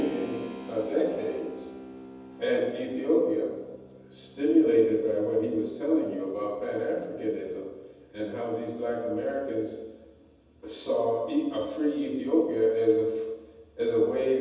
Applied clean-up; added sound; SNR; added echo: none; Keyboard (musical); 19 dB; reverberation time 1.1 s.